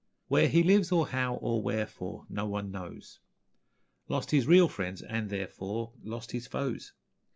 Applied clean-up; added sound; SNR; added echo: none; none; none; none.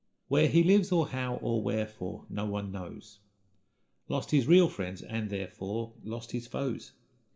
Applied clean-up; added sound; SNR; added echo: none; none; none; reverberation time 0.5 s.